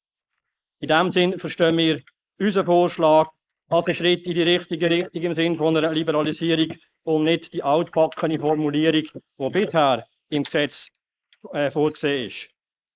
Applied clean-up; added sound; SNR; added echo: neural mask model Resemble Enhance denoiser.